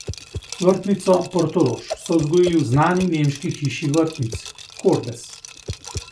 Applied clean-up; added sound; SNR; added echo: none; Liquid + Whoosh, swoosh, swish; 14 dB; none.